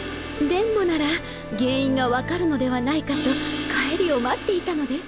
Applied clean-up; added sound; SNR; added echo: none; Crash cymbal; 9 dB; none.